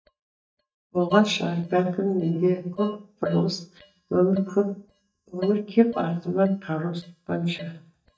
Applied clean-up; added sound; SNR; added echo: neural mask model DeepFilterNet 3.